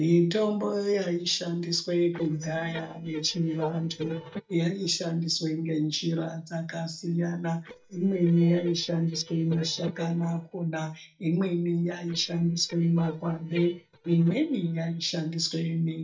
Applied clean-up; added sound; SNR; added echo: neural mask model DeepFilterNet 3.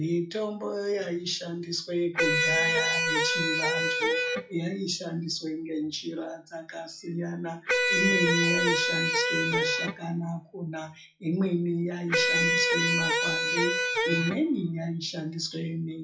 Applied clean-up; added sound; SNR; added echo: classical method WPE with log-MMSE.